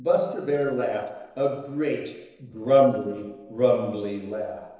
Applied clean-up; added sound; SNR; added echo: neural separator model SepFormer DNS4.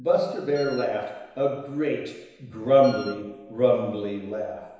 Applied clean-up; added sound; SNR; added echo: none; Wind instrument, woodwind instrument; 17 dB; reverberation time 1.0 s.